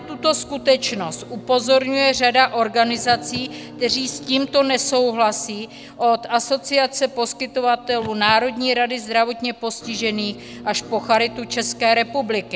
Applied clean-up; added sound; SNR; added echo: none; Car + Musical instrument; 18 dB; none.